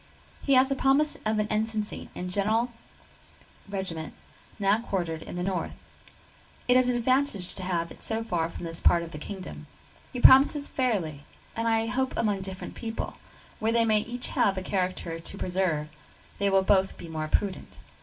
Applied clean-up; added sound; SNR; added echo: none; none; none; reverberation time 0.2 s.